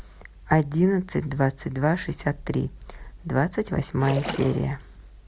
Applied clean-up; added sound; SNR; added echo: none; Splash, splatter; 9 dB; none.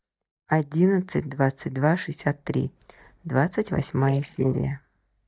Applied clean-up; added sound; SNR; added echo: neural mask model DeepFilterNet 3.